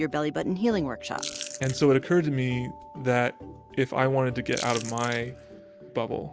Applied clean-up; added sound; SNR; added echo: none; Chewing, mastication / Crushing; 12 dB; none.